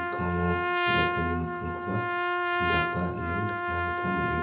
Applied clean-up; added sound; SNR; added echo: none; Trumpet; -4 dB; reverberation time 0.7 s.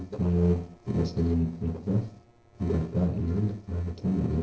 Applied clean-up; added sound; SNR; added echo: neural separator model SepFormer DNS4.